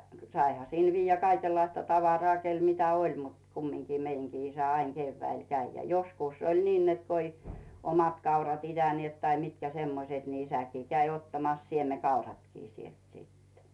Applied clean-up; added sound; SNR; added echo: none; none; none; none.